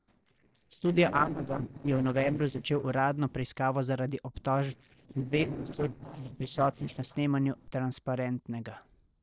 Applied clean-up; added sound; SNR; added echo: neural separator model SepFormer DNS4.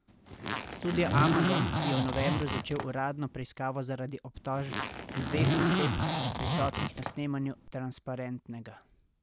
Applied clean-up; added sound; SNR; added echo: none; Zipper (clothing); -3 dB; none.